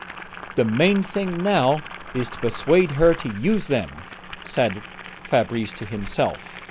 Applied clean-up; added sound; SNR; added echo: none; Boiling; 15 dB; none.